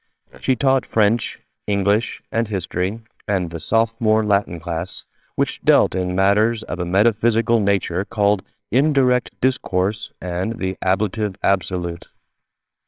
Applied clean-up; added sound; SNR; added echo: neural separator model SepFormer WHAMR!.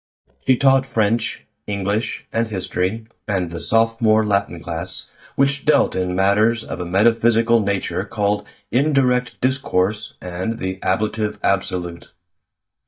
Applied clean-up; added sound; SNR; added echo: neural mask model DeepFilterNet 3.